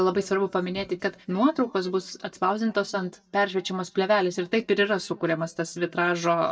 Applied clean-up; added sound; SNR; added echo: neural mask model DeepFilterNet 3.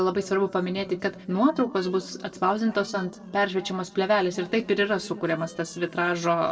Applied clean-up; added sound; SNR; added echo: neural separator model SepFormer DNS4.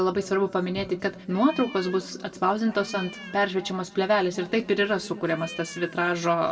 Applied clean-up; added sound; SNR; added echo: none; Cat; 17 dB; reverberation time 1.8 s.